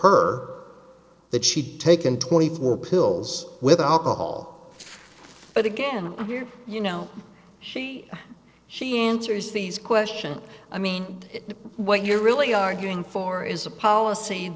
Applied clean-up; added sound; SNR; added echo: neural separator model SepFormer DNS4.